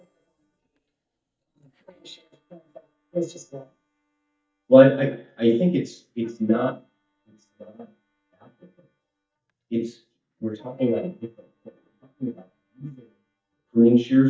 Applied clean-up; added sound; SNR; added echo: neural mask model DeepFilterNet 3.